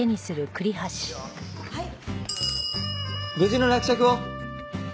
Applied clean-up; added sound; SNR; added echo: none; none; none; none.